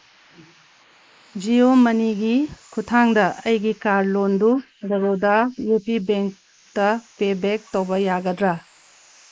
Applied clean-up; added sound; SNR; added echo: neural mask model Resemble Enhance denoiser.